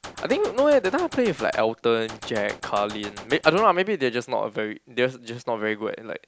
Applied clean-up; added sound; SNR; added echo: none; Gunshot, gunfire; 15 dB; none.